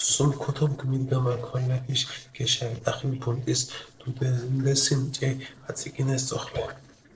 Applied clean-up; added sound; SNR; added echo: neural separator model SepFormer DNS4.